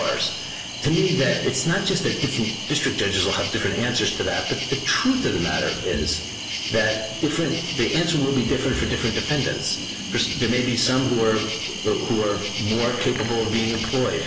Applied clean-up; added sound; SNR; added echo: none; Cricket; 6 dB; reverberation time 1.5 s.